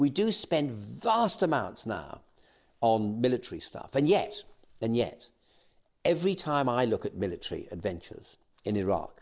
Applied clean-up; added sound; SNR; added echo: none; none; none; none.